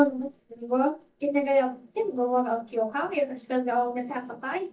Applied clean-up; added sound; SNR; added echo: neural mask model DeepFilterNet 3.